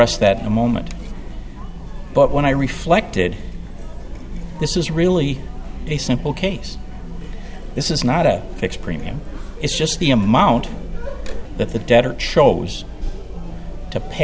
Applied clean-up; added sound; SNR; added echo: none; Chatter; 7 dB; none.